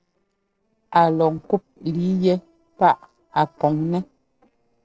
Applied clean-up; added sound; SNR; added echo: neural separator model SepFormer DNS4.